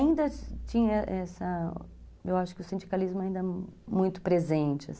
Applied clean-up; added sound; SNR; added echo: none; none; none; none.